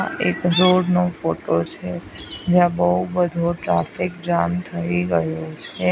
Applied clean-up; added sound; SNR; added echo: none; Chirp, tweet; 14 dB; none.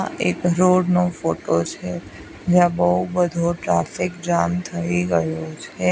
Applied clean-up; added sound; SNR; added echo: none; none; none; none.